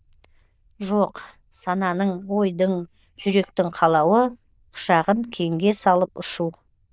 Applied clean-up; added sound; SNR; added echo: neural diffusion model UNIVERSE++.